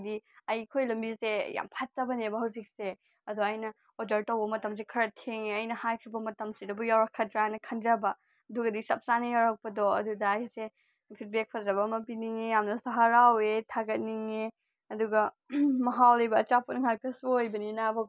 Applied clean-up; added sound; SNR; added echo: none; none; none; none.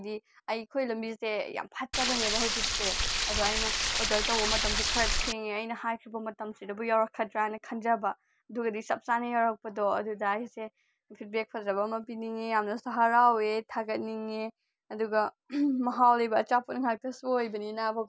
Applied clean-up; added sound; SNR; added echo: none; Stream; -2 dB; none.